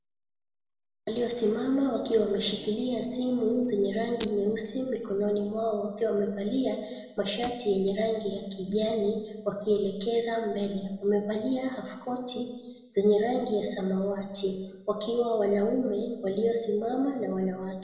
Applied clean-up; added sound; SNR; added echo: neural separator model SepFormer DNS4.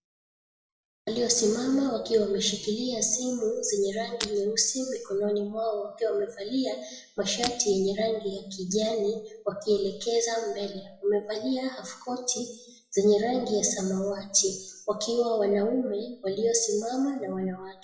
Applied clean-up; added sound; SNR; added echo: classical method WPE with log-MMSE.